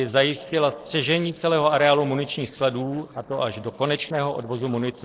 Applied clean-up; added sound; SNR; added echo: neural separator model SepFormer DNS4.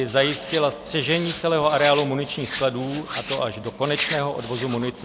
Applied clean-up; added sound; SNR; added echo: none; Hands; 11 dB; none.